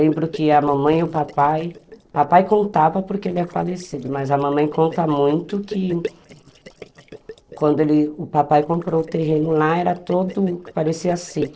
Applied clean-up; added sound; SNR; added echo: neural separator model SepFormer DNS4.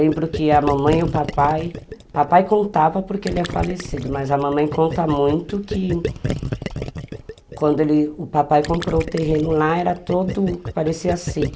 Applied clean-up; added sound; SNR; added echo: none; Gurgling; 9 dB; none.